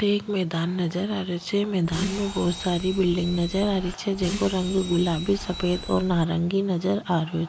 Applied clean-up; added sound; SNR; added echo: none; Bus; 10 dB; none.